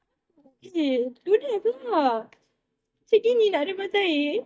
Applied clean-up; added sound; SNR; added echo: neural mask model DeepFilterNet 3.